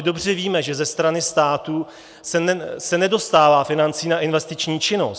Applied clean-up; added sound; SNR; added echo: none; none; none; none.